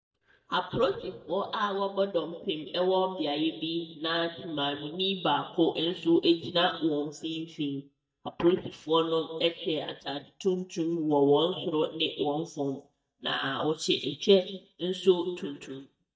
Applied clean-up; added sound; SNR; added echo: neural mask model DeepFilterNet 3.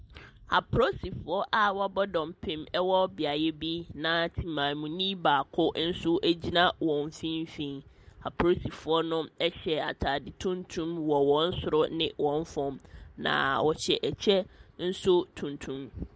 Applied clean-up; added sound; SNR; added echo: none; none; none; none.